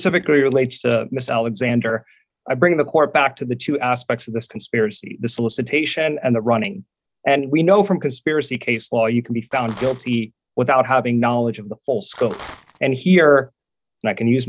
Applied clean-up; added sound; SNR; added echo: neural separator model SepFormer DNS4.